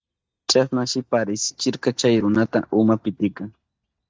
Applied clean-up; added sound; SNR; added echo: neural mask model DeepFilterNet 3.